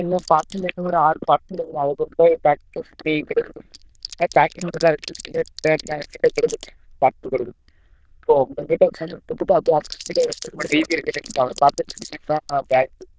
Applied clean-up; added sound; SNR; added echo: neural diffusion model UNIVERSE++.